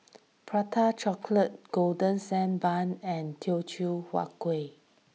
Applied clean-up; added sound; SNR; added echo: none; none; none; none.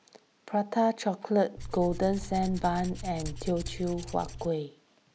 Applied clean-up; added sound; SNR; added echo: none; Tools; 9 dB; none.